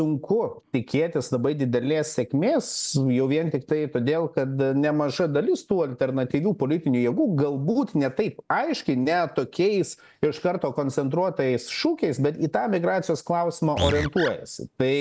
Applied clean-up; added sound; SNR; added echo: none; Animal; 5 dB; none.